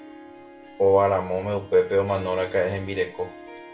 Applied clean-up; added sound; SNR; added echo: none; Harp; 20 dB; reverberation time 0.3 s.